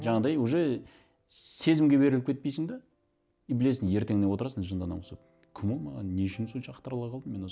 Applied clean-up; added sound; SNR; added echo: none; none; none; none.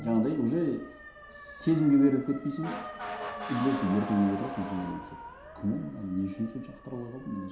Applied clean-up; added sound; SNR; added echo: none; Motor vehicle (road) / Siren; 11 dB; reverberation time 0.7 s.